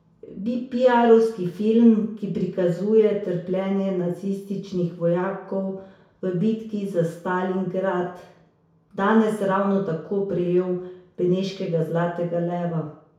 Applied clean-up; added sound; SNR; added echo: none; none; none; reverberation time 0.6 s.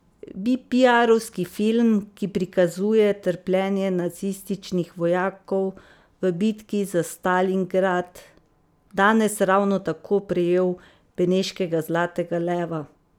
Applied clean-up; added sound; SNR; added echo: none; none; none; none.